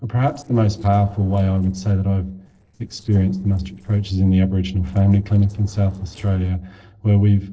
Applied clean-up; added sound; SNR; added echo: neural separator model SepFormer DNS4.